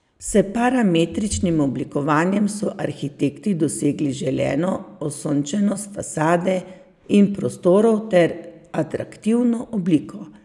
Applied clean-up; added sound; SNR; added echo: none; none; none; none.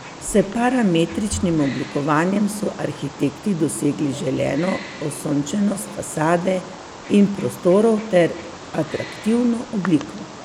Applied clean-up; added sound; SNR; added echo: none; Wild animals; 15 dB; none.